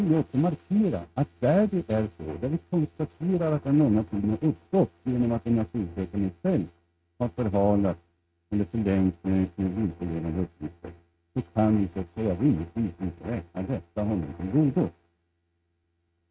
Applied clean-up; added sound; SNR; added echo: neural mask model RNNoise.